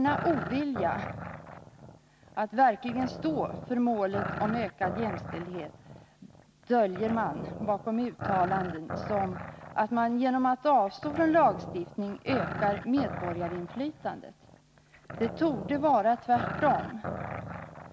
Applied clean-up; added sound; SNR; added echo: none; Growling; 9 dB; none.